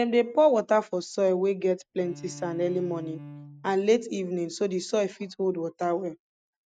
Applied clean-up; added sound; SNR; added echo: neural mask model RNNoise.